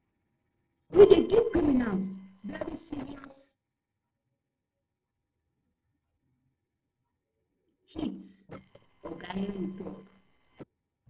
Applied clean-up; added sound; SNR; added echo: neural separator model SepFormer DNS4.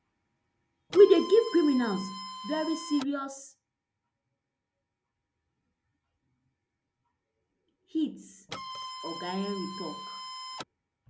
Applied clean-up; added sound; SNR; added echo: none; Printer; 10 dB; none.